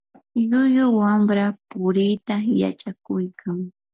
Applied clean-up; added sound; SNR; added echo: none; none; none; none.